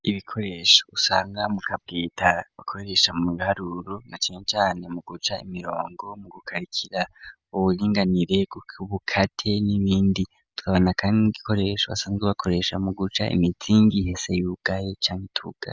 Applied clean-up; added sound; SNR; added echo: none; none; none; none.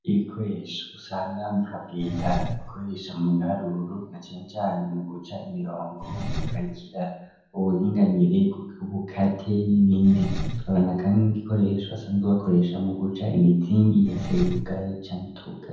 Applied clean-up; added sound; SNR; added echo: none; Engine; 12 dB; reverberation time 0.9 s.